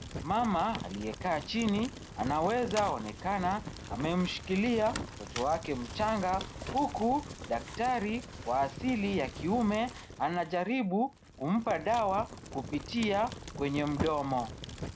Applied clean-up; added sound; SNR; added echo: none; Fire; 10 dB; none.